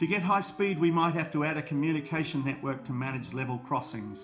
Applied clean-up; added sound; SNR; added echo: none; Siren; 18 dB; reverberation time 0.4 s.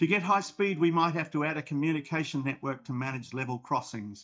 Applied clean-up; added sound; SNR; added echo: neural mask model DeepFilterNet 3.